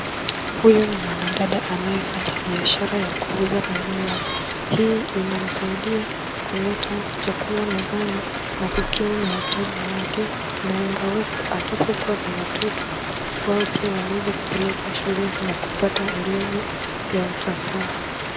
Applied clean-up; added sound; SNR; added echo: none; Squeak + Rain; 2 dB; none.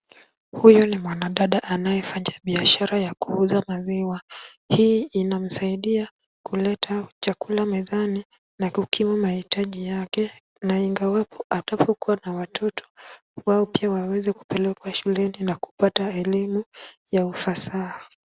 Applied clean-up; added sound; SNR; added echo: none; none; none; none.